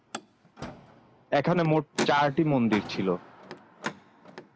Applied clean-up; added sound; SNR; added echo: none; Car; 11 dB; none.